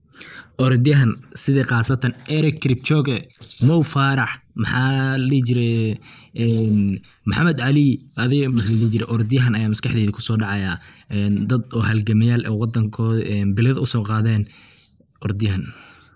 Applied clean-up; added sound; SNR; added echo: neural mask model Resemble Enhance denoiser.